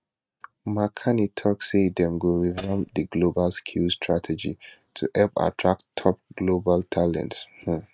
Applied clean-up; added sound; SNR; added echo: neural mask model RNNoise.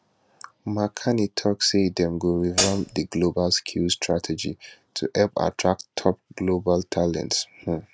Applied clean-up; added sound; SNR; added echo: none; Hi-hat; 0 dB; none.